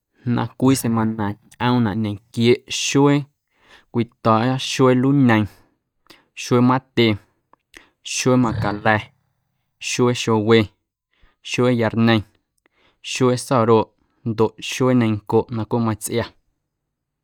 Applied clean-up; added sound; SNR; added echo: neural mask model DeepFilterNet 3.